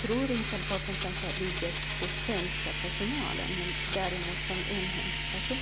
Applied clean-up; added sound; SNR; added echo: none; Domestic sounds, home sounds; -1 dB; none.